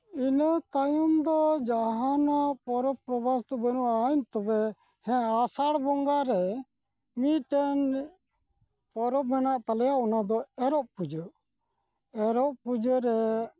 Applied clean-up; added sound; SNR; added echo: none; none; none; none.